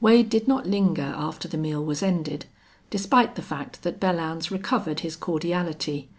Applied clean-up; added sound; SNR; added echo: none; none; none; none.